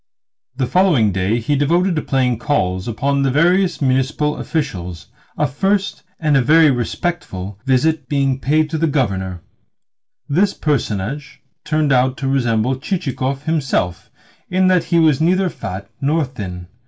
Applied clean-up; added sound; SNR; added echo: none; none; none; none.